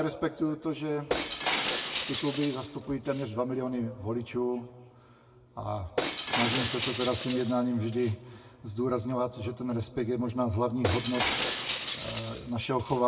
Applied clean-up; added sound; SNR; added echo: none; Shatter; 5 dB; reverberation time 1.8 s.